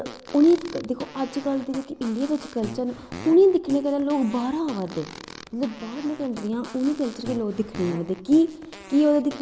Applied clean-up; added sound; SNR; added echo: none; Fart; 17 dB; none.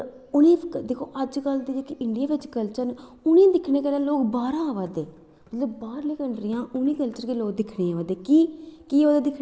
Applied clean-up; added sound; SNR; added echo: none; none; none; none.